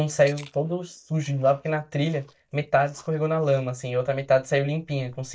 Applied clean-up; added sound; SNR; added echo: neural mask model DeepFilterNet 3.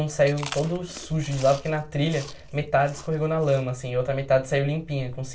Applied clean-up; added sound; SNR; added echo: none; Chewing, mastication; 17 dB; reverberation time 0.2 s.